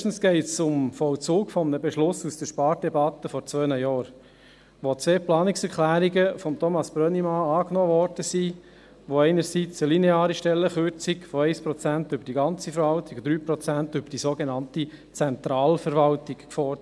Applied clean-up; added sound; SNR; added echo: none; none; none; none.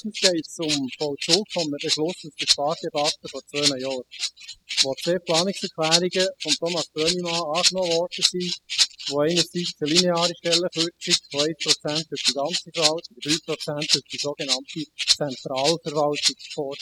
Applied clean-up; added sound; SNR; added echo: classical method spectral subtraction.